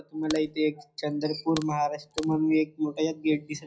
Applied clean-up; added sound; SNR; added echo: none; Crack; 15 dB; reverberation time 0.4 s.